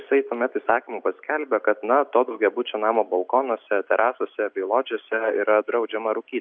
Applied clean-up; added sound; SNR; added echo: none; none; none; none.